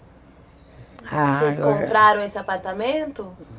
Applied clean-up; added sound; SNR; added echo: none; none; none; none.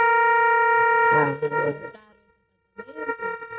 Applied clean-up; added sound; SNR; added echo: neural mask model RNNoise.